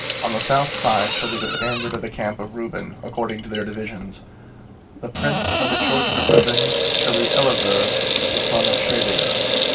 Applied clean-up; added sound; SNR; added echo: none; Sink (filling or washing) / Water tap, faucet; -3 dB; reverberation time 0.2 s.